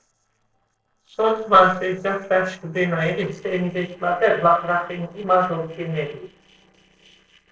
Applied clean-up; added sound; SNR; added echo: neural separator model SepFormer DNS4.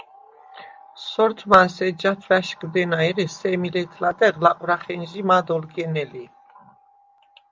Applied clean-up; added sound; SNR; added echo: none; none; none; none.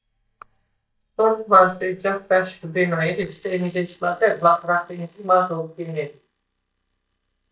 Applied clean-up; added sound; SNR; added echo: neural mask model DeepFilterNet 3.